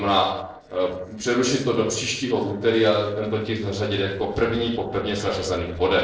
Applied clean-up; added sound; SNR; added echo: neural separator model SepFormer DNS4.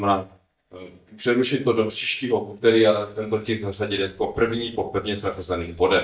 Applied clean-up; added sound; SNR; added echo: neural mask model DeepFilterNet 3.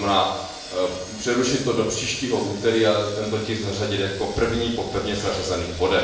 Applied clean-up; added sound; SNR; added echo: none; Sawing; 16 dB; reverberation time 0.7 s.